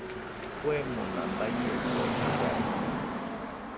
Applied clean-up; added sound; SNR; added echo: none; Car passing by / Traffic noise, roadway noise; -3 dB; none.